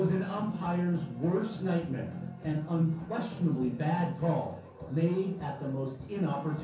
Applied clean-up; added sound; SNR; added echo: none; none; none; reverberation time 0.6 s.